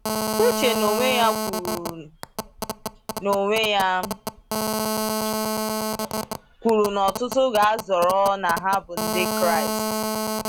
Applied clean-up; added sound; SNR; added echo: none; Telephone; 3 dB; none.